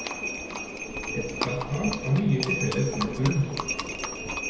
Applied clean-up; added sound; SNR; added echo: none; Livestock, farm animals, working animals; 3 dB; reverberation time 0.8 s.